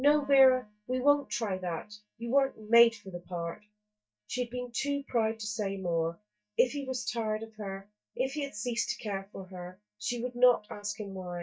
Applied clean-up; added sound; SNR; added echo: neural mask model DeepFilterNet 3.